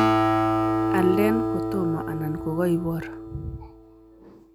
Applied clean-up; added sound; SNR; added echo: none; Acoustic guitar; -3 dB; none.